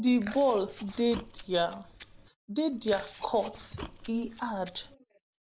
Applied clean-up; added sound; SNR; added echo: none; Chewing, mastication; 16 dB; none.